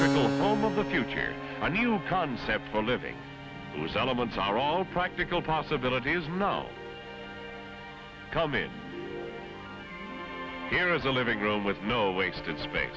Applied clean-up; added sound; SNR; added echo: none; Keyboard (musical); 8 dB; none.